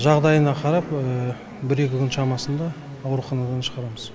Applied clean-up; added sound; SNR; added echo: none; none; none; none.